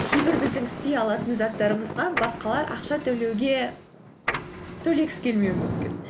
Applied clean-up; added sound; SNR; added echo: none; Thunder / Rain + Printer; 6 dB; none.